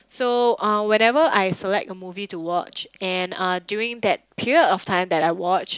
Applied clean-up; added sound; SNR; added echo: none; none; none; none.